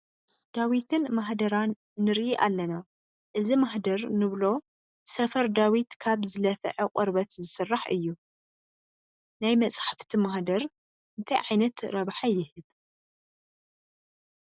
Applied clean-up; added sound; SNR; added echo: none; none; none; none.